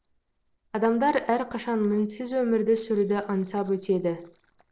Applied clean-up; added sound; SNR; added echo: neural separator model SepFormer DNS4.